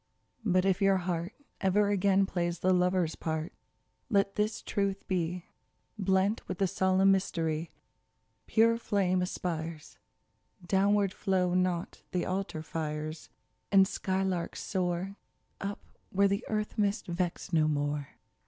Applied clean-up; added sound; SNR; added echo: none; none; none; none.